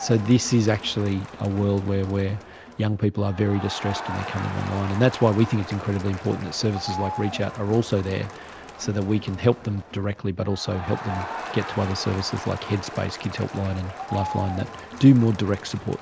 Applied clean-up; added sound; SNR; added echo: none; Crowd; 12 dB; none.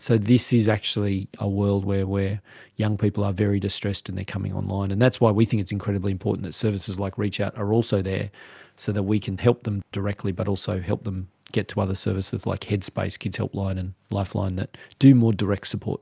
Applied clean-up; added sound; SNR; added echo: none; none; none; none.